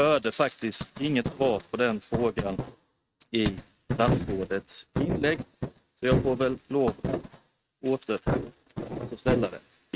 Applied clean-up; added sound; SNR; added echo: neural mask model RNNoise.